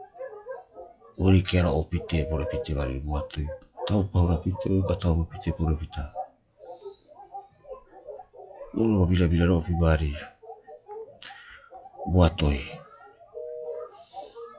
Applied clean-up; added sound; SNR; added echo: classical method log-MMSE.